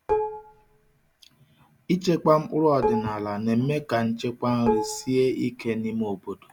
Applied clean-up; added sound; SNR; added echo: none; Dishes, pots, and pans; 5 dB; none.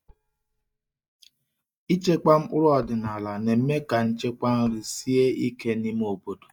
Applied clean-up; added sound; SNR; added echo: neural mask model DeepFilterNet 3.